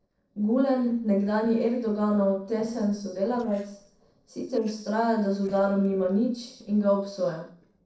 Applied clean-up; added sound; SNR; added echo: neural separator model SepFormer DNS4.